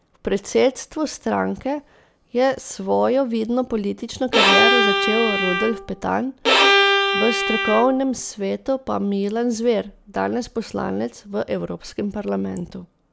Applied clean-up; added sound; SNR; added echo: none; Bowed string instrument; -4 dB; none.